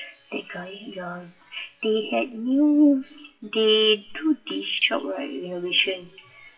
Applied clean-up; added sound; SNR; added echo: classical method WPE with log-MMSE.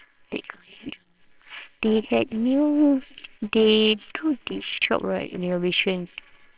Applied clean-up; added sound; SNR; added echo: neural separator model SepFormer WHAMR!.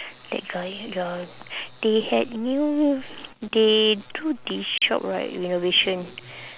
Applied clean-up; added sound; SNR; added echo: none; none; none; none.